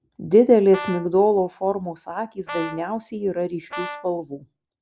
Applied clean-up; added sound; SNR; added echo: none; Brass instrument; 14 dB; none.